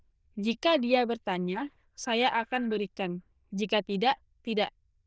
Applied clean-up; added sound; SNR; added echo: neural diffusion model UNIVERSE++.